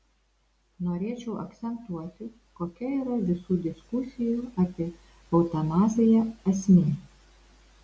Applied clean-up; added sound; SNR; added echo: none; none; none; none.